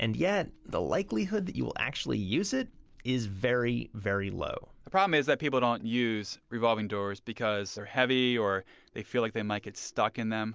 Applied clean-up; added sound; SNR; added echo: none; none; none; none.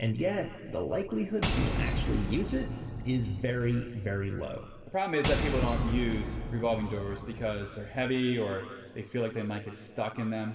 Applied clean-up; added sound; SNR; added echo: none; Shatter / Boom; 3 dB; reverberation time 2.0 s.